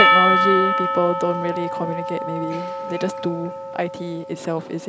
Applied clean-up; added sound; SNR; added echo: none; Percussion; -3 dB; none.